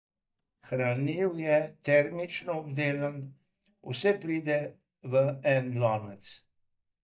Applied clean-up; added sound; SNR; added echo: neural mask model DeepFilterNet 3.